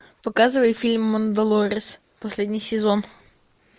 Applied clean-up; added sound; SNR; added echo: neural mask model Resemble Enhance denoiser.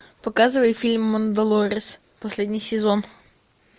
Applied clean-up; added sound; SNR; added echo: none; none; none; none.